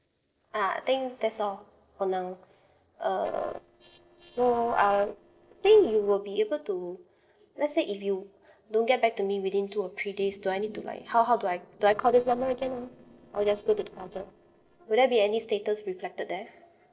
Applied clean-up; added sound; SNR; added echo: neural separator model SepFormer DNS4.